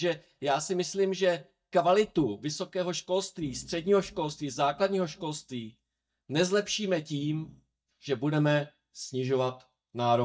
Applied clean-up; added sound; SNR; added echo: neural mask model DeepFilterNet 3.